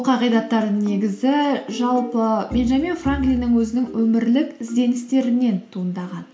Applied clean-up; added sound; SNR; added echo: none; none; none; none.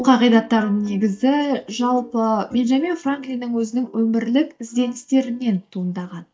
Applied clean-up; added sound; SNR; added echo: neural mask model DeepFilterNet 3.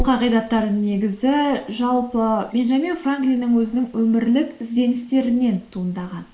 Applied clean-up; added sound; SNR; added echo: neural mask model Resemble Enhance denoiser.